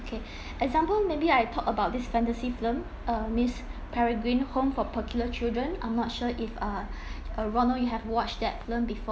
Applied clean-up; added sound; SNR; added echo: none; none; none; none.